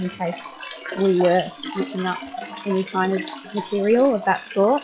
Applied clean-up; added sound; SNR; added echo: classical method log-MMSE.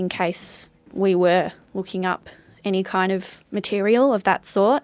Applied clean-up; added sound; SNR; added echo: none; none; none; none.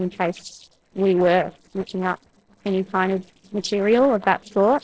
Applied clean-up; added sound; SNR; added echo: neural separator model SepFormer DNS4.